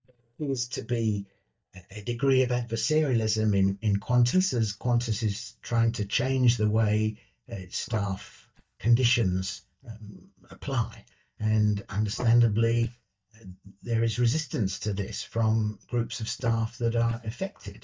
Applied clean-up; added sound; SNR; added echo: neural mask model DeepFilterNet 3.